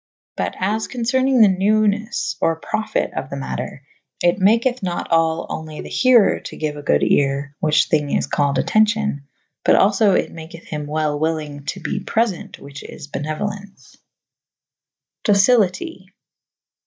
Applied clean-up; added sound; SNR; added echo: neural mask model DeepFilterNet 3.